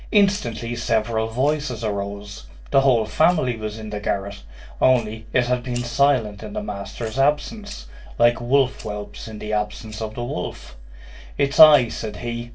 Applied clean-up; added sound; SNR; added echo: neural separator model SepFormer DNS4.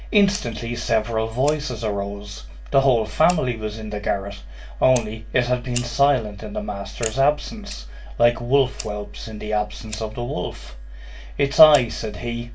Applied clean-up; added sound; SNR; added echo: none; Fire; 20 dB; reverberation time 0.2 s.